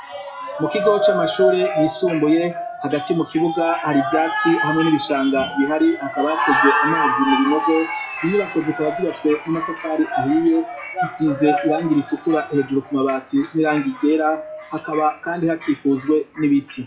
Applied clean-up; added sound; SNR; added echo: classical method WPE with log-MMSE.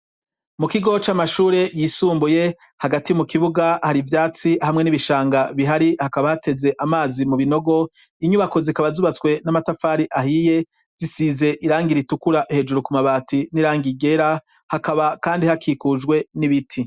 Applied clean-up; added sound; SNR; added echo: none; none; none; none.